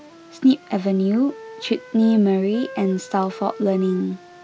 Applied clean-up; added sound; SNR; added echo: none; Wind instrument, woodwind instrument; 19 dB; none.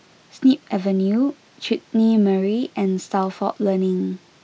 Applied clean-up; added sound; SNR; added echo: none; none; none; none.